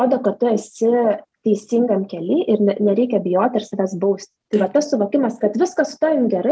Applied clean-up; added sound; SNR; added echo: none; none; none; none.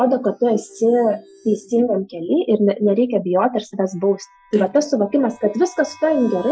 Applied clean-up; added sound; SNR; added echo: classical method Wiener filter.